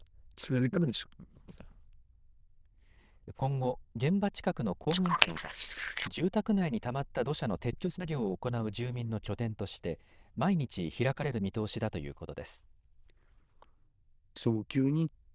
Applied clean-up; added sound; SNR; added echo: neural diffusion model UNIVERSE++.